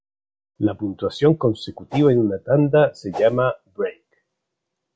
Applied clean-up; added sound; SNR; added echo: none; Whoosh, swoosh, swish; 13 dB; none.